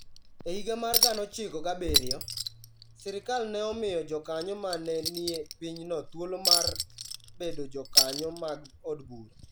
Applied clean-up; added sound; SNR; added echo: none; Chink, clink; -2 dB; none.